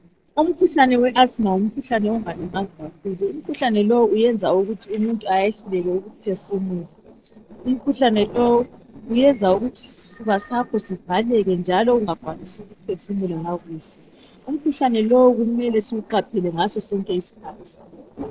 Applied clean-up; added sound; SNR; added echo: neural separator model SepFormer DNS4.